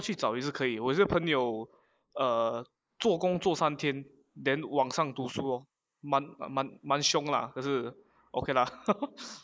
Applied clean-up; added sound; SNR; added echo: neural mask model Resemble Enhance denoiser.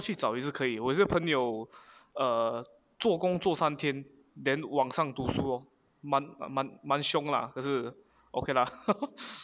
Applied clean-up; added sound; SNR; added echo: none; none; none; none.